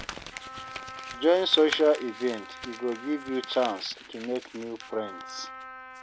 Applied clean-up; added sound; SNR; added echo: none; Wind instrument, woodwind instrument + Crumpling, crinkling; 12 dB; none.